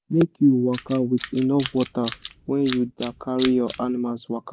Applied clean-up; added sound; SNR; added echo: none; Tools; 15 dB; none.